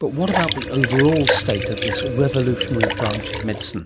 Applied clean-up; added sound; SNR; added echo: none; Liquid; 3 dB; none.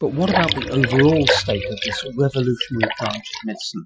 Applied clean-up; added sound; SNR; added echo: classical method Wiener filter.